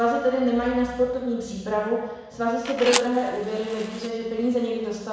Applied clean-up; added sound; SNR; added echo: none; Fire; 8 dB; reverberation time 1.1 s.